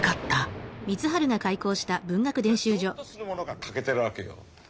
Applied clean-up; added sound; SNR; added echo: none; Thunder; 14 dB; none.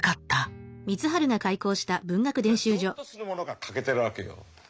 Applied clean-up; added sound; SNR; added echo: none; none; none; none.